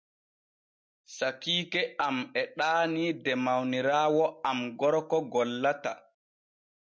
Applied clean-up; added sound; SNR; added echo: none; none; none; none.